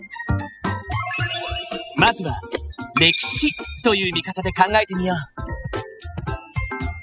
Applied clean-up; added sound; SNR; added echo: classical method spectral subtraction.